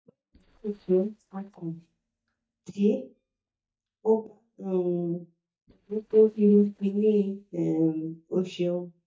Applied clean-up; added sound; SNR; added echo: neural mask model DeepFilterNet 3.